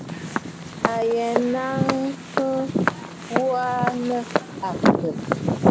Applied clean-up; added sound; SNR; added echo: none; Walk, footsteps; -2 dB; none.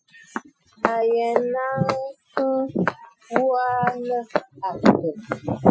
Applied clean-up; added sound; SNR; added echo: classical method Wiener filter.